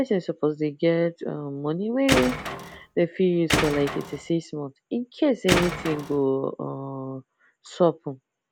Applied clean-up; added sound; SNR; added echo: none; Tools; 2 dB; none.